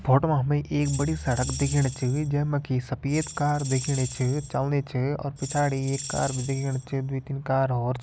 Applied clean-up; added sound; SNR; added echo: none; Tambourine; 14 dB; none.